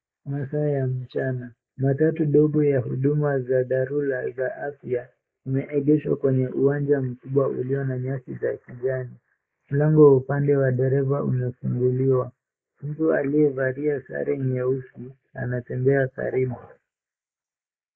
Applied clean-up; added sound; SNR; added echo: neural mask model Resemble Enhance denoiser.